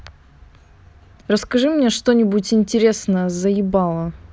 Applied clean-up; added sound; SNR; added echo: none; none; none; none.